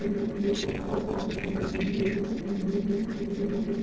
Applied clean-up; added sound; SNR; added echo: neural separator model SepFormer DNS4.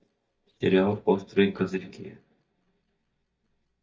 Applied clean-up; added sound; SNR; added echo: neural mask model DeepFilterNet 3.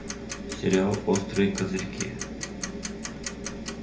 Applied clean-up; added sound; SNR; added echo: none; Tick-tock; 10 dB; reverberation time 0.3 s.